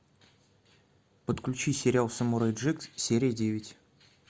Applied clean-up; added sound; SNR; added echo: none; none; none; none.